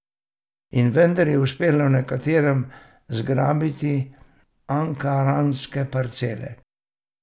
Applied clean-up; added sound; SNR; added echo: none; none; none; none.